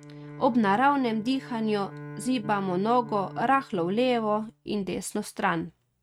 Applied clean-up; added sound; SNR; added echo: neural mask model RNNoise.